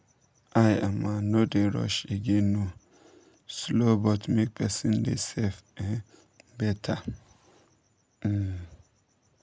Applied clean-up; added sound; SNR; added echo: none; none; none; none.